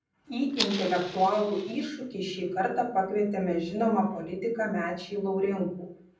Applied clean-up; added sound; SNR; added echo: none; Fire; 9 dB; reverberation time 0.6 s.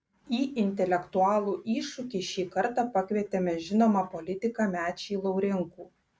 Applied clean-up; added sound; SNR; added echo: none; none; none; none.